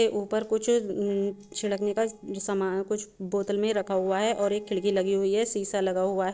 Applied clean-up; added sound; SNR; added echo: neural separator model SepFormer DNS4.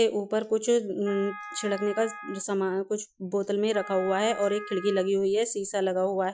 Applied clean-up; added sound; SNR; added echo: classical method Wiener filter.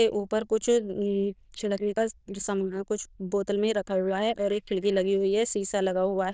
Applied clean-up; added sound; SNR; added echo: neural diffusion model UNIVERSE++.